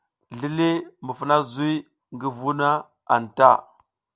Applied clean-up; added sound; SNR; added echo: none; none; none; none.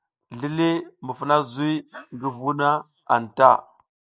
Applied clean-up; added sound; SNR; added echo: neural mask model Resemble Enhance denoiser.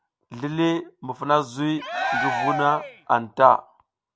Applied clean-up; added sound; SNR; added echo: none; Cheering; 3 dB; none.